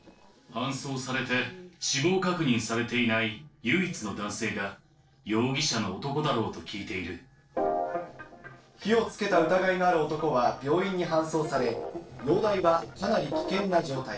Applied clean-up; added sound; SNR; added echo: neural separator model SepFormer DNS4.